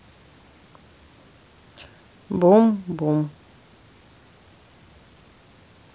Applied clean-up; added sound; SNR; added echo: none; none; none; none.